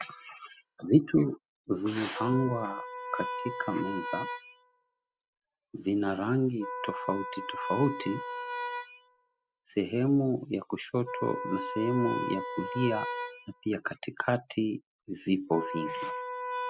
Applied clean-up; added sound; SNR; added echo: classical method spectral subtraction.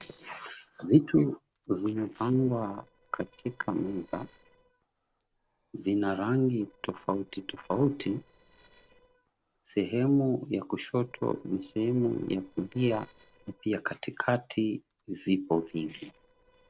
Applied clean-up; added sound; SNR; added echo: neural separator model SepFormer DNS4.